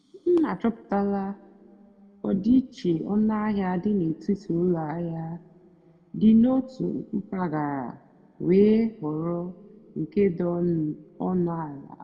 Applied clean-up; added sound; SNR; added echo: none; none; none; reverberation time 1.2 s.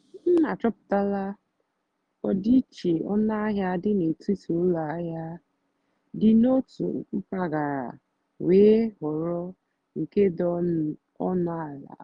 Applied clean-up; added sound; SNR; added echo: none; none; none; none.